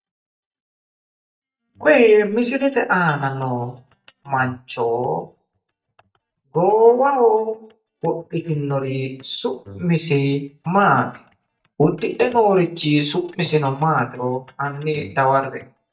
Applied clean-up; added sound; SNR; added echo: neural mask model DeepFilterNet 3.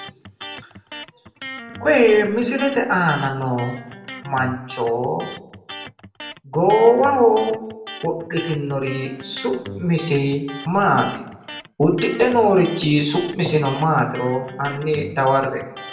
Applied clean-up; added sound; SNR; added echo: none; Electric guitar; 16 dB; reverberation time 0.6 s.